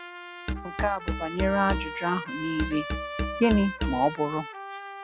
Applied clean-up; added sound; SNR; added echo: none; Musical instrument + Trumpet; 4 dB; none.